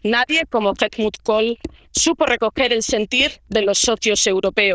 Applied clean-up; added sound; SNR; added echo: neural diffusion model UNIVERSE++.